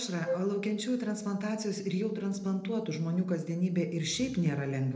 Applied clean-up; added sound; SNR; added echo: neural separator model SepFormer DNS4.